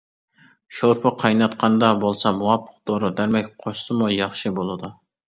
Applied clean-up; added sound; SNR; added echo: none; none; none; none.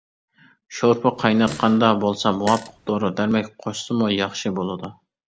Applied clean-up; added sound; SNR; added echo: none; Fart; 15 dB; none.